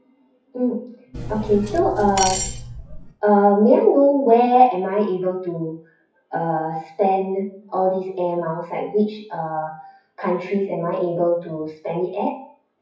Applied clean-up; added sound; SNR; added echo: classical method WPE with log-MMSE.